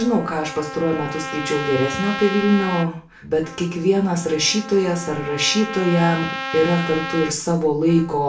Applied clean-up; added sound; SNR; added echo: none; Trumpet; 10 dB; reverberation time 0.3 s.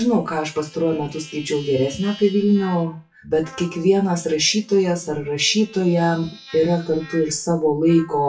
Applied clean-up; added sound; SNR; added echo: classical method WPE with log-MMSE.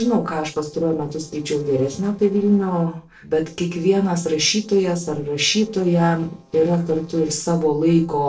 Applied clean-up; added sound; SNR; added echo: neural separator model SepFormer DNS4.